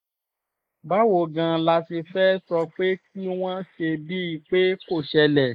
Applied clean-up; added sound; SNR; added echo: neural mask model Resemble Enhance denoiser.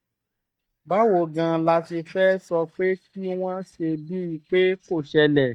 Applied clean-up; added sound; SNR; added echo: neural mask model DeepFilterNet 3.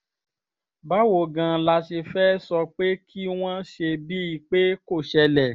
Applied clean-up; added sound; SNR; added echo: none; none; none; none.